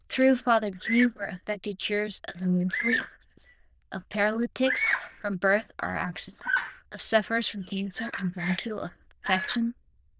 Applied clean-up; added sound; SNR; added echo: neural diffusion model UNIVERSE++.